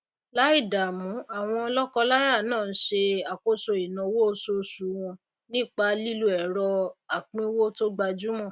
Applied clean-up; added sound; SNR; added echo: none; none; none; none.